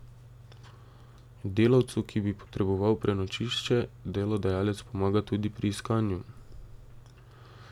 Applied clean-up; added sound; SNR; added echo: none; none; none; none.